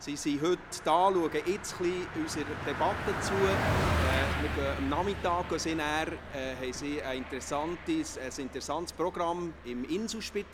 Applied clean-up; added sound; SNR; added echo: none; Car passing by; 4 dB; none.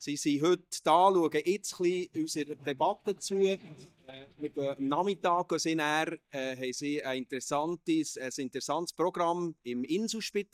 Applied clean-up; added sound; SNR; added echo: neural mask model DeepFilterNet 3.